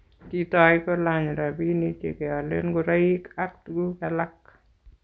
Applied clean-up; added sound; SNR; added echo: none; none; none; none.